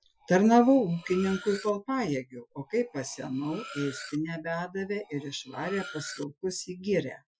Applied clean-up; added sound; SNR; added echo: classical method Wiener filter.